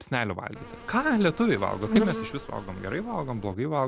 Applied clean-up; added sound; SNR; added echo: none; Insect; 5 dB; none.